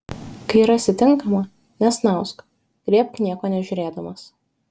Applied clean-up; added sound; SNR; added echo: none; none; none; none.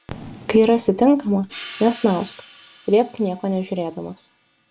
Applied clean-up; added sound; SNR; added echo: none; Hi-hat; 19 dB; none.